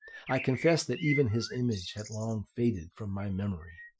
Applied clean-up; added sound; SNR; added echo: classical method Wiener filter.